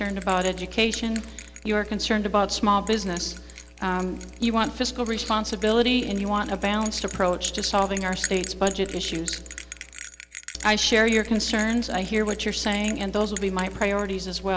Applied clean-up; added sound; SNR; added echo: none; Bell; 15 dB; none.